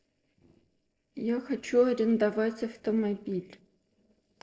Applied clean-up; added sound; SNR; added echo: neural separator model SepFormer DNS4.